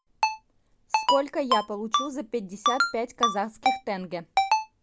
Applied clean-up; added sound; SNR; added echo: none; Ringtone; -3 dB; none.